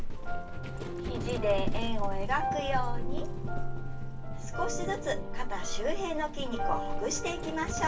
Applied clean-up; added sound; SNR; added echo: none; Livestock, farm animals, working animals; -2 dB; reverberation time 0.2 s.